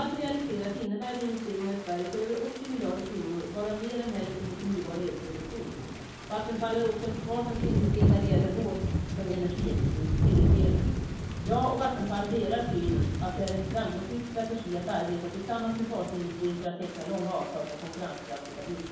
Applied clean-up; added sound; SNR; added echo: none; Thunder / Rain; -1 dB; reverberation time 0.9 s.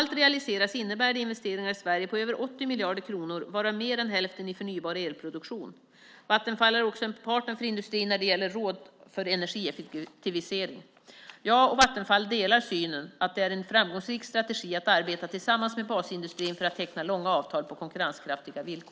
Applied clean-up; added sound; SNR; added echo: none; none; none; none.